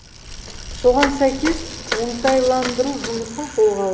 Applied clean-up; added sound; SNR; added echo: none; Bicycle; 9 dB; reverberation time 1.7 s.